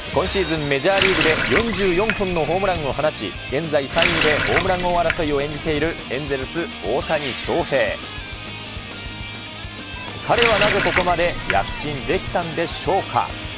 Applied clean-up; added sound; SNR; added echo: none; Water tap, faucet; 2 dB; none.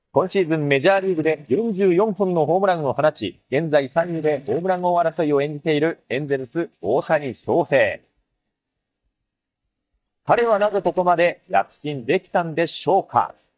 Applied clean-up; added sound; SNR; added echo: neural mask model DeepFilterNet 3.